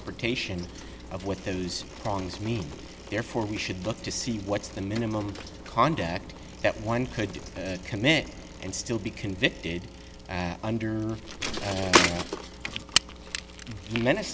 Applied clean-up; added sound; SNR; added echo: none; Bicycle; 4 dB; none.